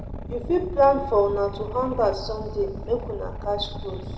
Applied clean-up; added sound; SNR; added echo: none; Boat, Water vehicle; 9 dB; reverberation time 1.6 s.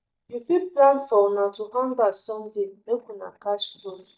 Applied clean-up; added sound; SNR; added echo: neural mask model DeepFilterNet 3.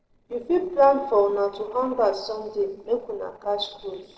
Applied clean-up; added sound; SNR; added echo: neural separator model SepFormer DNS4.